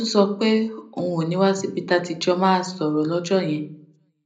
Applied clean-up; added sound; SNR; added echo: none; none; none; reverberation time 0.5 s.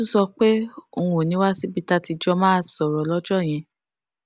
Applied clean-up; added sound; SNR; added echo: none; none; none; none.